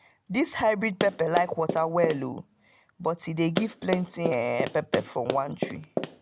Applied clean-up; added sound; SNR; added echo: none; Run; 5 dB; none.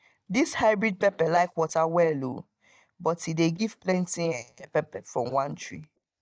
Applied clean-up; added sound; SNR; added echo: neural mask model DeepFilterNet 3.